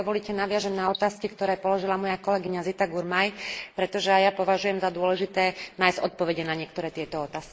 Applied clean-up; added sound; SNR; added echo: neural mask model Resemble Enhance denoiser.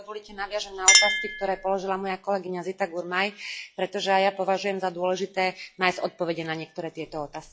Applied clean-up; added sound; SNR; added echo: classical method log-MMSE.